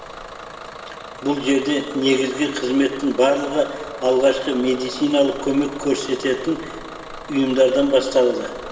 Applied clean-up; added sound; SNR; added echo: none; Bus / Engine; 15 dB; reverberation time 2.5 s.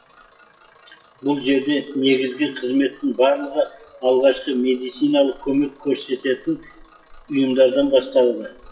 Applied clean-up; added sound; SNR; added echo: classical method WPE with log-MMSE.